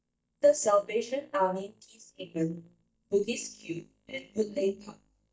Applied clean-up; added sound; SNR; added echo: neural mask model DeepFilterNet 3.